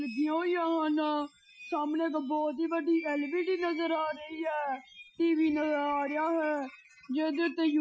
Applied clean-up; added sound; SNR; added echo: classical method Wiener filter.